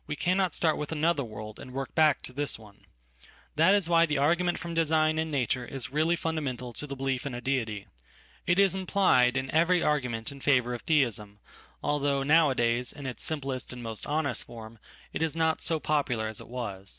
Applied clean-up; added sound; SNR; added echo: none; none; none; none.